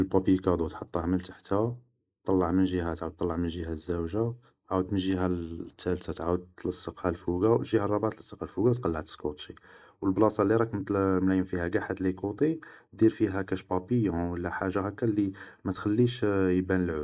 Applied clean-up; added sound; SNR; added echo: neural mask model Resemble Enhance denoiser.